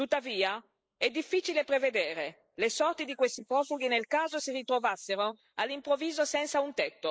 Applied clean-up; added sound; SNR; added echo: neural mask model Resemble Enhance denoiser.